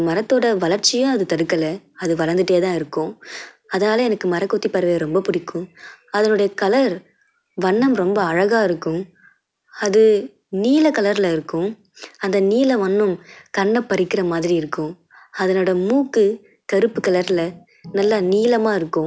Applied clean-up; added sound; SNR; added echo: none; Organ; 20 dB; none.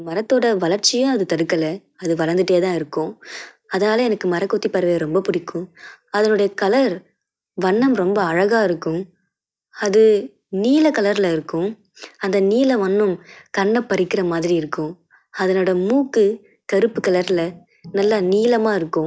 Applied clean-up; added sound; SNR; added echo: neural mask model DeepFilterNet 3.